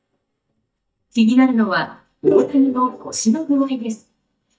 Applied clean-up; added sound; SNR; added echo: neural mask model DeepFilterNet 3.